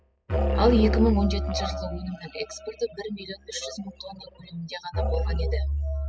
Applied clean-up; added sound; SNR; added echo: classical method spectral subtraction.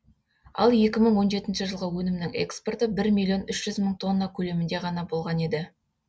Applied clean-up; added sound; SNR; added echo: none; none; none; none.